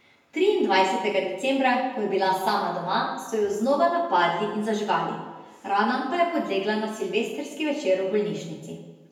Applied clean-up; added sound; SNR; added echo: none; none; none; reverberation time 0.9 s.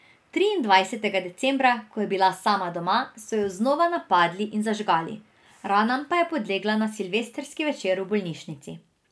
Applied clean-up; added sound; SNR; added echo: none; none; none; none.